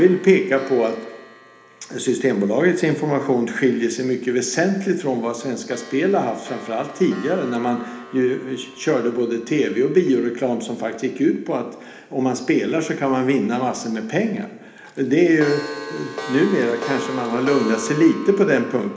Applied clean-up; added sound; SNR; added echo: none; Clock; 16 dB; reverberation time 1.0 s.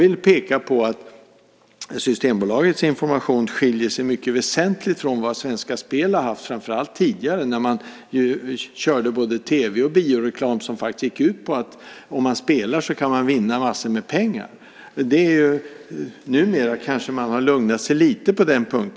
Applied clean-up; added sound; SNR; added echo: none; none; none; none.